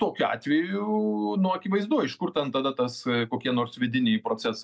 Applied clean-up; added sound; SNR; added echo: none; none; none; none.